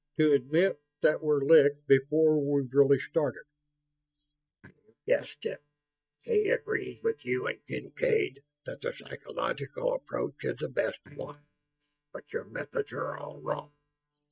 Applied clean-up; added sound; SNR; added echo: neural mask model DeepFilterNet 3.